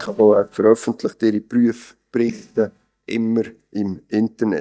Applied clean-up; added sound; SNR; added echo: neural mask model DeepFilterNet 3.